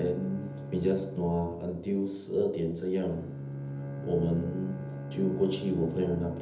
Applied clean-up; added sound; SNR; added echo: none; Bowed string instrument; 9 dB; reverberation time 0.8 s.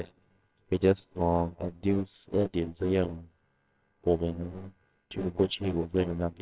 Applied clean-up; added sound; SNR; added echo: neural separator model SepFormer WHAMR!.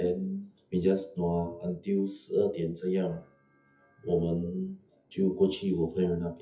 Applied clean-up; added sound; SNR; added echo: classical method WPE with log-MMSE.